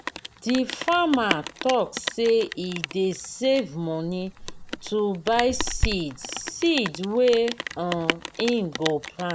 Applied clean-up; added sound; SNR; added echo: none; Rain; 8 dB; none.